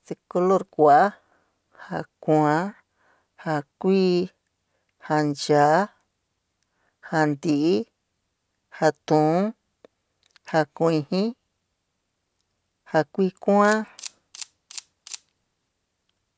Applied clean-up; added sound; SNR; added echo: none; Camera; 18 dB; none.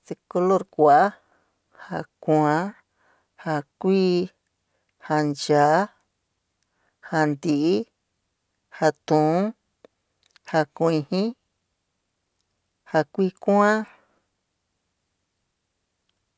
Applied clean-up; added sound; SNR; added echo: none; none; none; none.